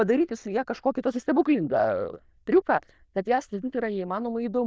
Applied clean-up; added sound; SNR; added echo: neural diffusion model UNIVERSE++.